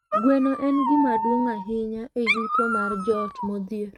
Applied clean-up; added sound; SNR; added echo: neural mask model RNNoise.